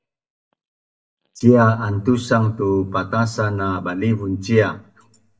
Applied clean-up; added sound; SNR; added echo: neural mask model DeepFilterNet 3.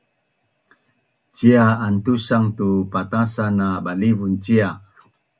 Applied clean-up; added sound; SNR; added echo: none; none; none; none.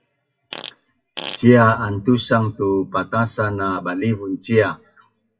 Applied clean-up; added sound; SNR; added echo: classical method WPE with log-MMSE.